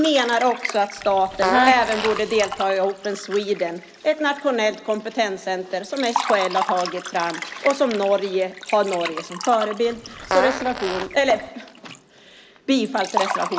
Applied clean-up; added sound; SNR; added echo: none; Liquid + Fart; 8 dB; none.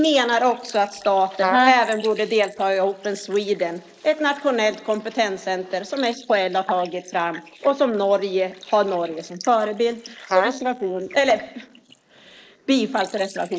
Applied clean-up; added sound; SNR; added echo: neural mask model Resemble Enhance denoiser.